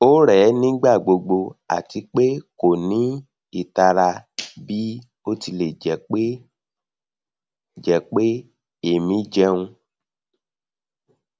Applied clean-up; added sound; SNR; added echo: none; none; none; none.